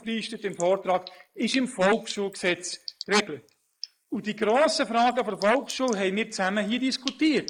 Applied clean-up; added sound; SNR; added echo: neural mask model Resemble Enhance denoiser.